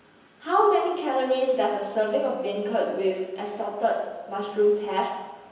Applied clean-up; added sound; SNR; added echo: none; none; none; reverberation time 1.0 s.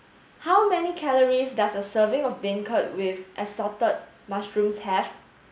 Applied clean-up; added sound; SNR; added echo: none; none; none; none.